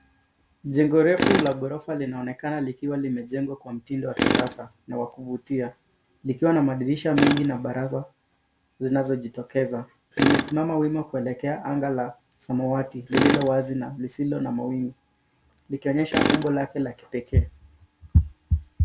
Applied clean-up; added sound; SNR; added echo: none; Tools; 4 dB; none.